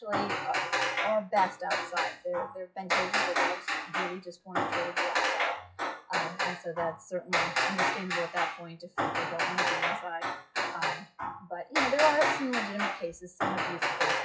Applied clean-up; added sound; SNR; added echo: classical method WPE with log-MMSE.